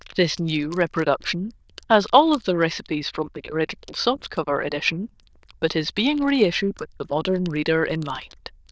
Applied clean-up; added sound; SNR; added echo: neural diffusion model UNIVERSE++.